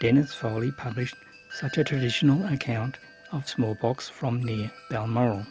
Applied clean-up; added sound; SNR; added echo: none; Wind chime; 19 dB; none.